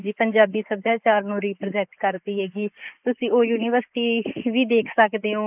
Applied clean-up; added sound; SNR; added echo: neural mask model Resemble Enhance denoiser.